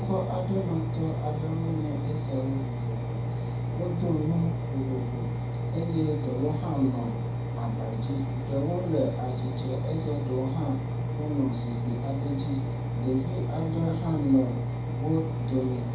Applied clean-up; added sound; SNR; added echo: none; Engine; -1 dB; reverberation time 0.6 s.